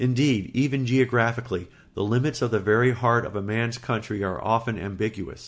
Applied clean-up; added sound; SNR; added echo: none; none; none; none.